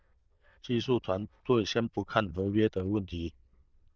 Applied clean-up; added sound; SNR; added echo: neural diffusion model UNIVERSE++.